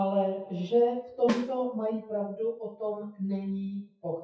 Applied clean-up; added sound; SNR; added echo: classical method WPE with log-MMSE.